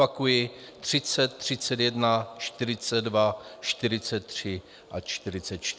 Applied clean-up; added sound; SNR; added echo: none; none; none; none.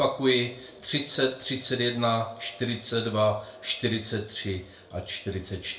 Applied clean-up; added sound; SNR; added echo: none; none; none; reverberation time 0.3 s.